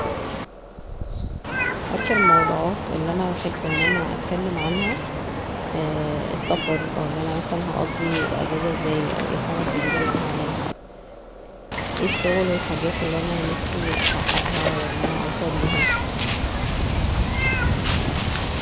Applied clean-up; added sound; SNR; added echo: none; Meow; -3 dB; none.